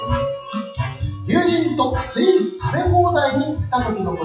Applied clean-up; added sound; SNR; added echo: classical method WPE with log-MMSE.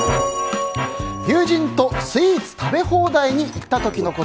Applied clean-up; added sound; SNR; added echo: none; none; none; none.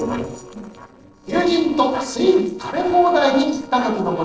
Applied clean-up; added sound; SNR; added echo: neural separator model SepFormer DNS4.